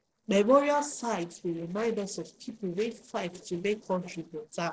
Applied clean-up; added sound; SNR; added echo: neural separator model SepFormer DNS4.